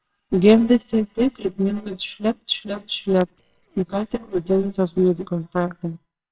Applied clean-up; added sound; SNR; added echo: neural separator model SepFormer WHAMR!.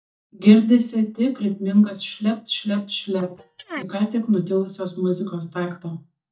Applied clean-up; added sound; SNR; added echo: neural mask model DeepFilterNet 3.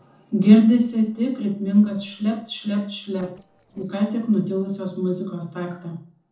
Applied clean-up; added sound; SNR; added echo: neural separator model SepFormer DNS4.